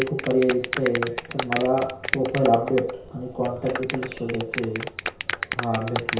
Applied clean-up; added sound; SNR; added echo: none; Clapping; 6 dB; reverberation time 0.6 s.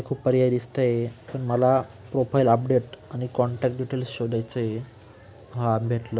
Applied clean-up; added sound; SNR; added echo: none; none; none; none.